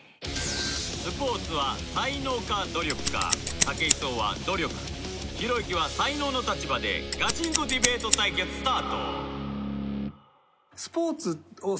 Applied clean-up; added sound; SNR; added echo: none; Scissors; 0 dB; none.